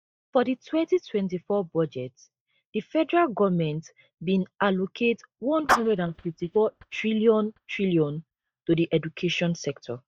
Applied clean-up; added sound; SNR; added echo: neural mask model DeepFilterNet 3.